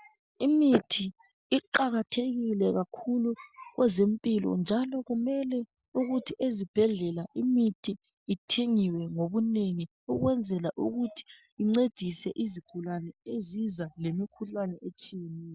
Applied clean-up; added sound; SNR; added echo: none; none; none; none.